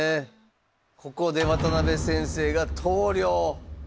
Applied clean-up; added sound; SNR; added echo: none; none; none; none.